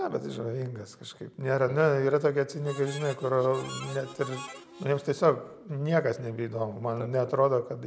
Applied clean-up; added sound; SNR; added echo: none; Harmonica; 15 dB; none.